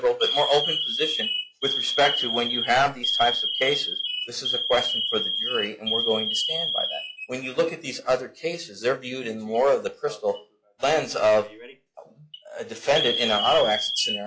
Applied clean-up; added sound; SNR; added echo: classical method log-MMSE.